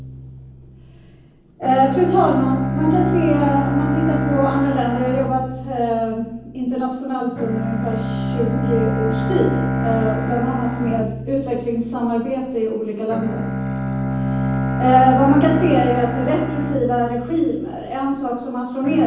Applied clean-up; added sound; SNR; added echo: none; Bowed string instrument; 3 dB; reverberation time 0.9 s.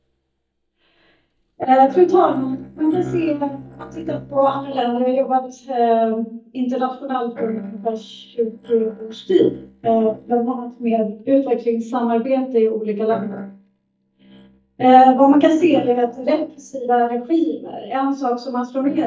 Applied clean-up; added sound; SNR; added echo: neural mask model DeepFilterNet 3.